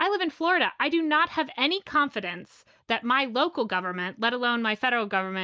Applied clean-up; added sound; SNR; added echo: neural mask model Resemble Enhance denoiser.